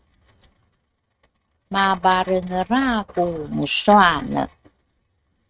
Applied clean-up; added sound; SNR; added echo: neural mask model RNNoise.